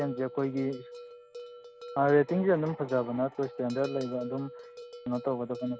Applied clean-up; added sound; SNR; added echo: none; Bell; 15 dB; none.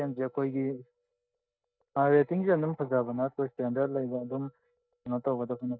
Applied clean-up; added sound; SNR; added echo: neural mask model DeepFilterNet 3.